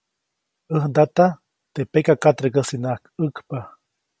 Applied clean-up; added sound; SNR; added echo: none; none; none; none.